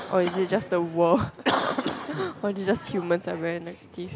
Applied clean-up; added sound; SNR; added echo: none; Cough; 7 dB; none.